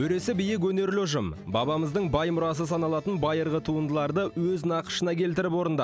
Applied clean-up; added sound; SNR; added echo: none; none; none; none.